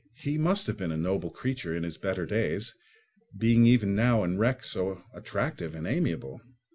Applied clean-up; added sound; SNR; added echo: none; none; none; none.